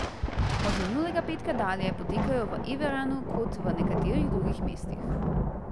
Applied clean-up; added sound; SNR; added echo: none; Thunder; -3 dB; none.